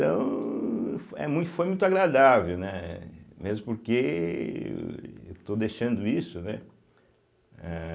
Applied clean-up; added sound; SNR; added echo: none; none; none; none.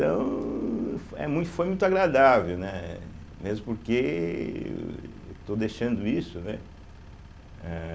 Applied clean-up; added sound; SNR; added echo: none; Engine; 18 dB; none.